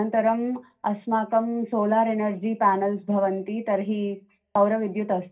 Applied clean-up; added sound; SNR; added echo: none; none; none; reverberation time 0.3 s.